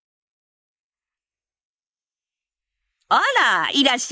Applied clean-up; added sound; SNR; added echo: neural mask model Resemble Enhance denoiser.